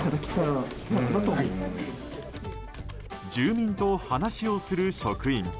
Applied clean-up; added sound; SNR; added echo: none; Computer keyboard; 19 dB; none.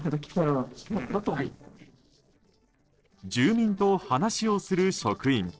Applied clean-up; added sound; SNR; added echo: neural separator model SepFormer DNS4.